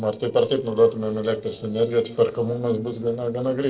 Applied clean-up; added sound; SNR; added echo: neural separator model SepFormer DNS4.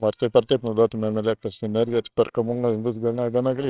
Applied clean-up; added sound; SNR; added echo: neural separator model SepFormer WHAMR!.